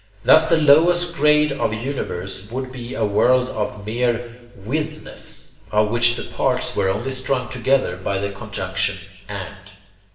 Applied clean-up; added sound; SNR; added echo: none; none; none; reverberation time 1.0 s.